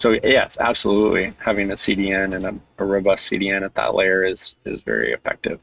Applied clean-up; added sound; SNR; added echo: neural mask model RNNoise.